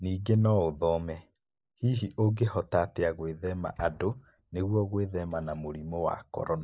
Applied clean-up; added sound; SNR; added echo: neural mask model Resemble Enhance denoiser.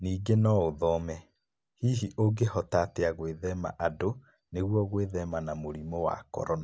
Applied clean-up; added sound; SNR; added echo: none; none; none; none.